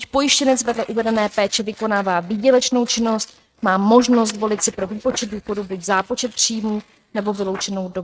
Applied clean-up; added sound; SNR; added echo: neural mask model RNNoise.